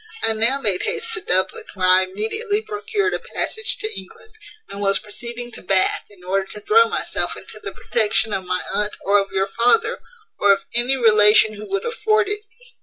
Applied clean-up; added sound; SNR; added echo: none; none; none; none.